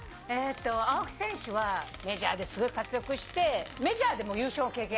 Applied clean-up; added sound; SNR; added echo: none; Squeak; 18 dB; none.